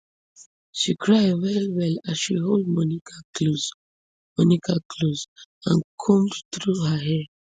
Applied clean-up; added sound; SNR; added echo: none; none; none; none.